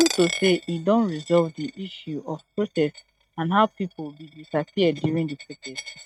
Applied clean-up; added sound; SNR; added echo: neural mask model RNNoise.